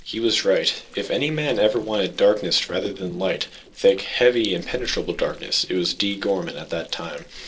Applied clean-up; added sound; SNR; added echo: neural separator model SepFormer DNS4.